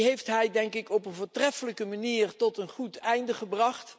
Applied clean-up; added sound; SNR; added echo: none; none; none; none.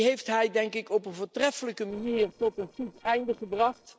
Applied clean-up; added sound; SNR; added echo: neural separator model SepFormer DNS4.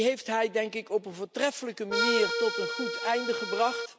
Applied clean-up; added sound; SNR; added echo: none; Accordion; 0 dB; none.